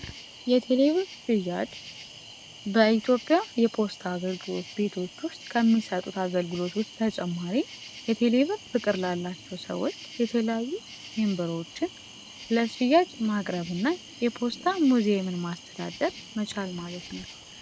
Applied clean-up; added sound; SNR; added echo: none; Cricket; 17 dB; none.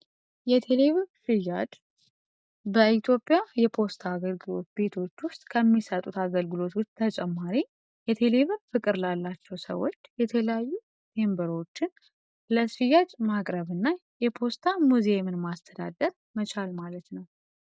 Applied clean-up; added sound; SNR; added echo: none; none; none; none.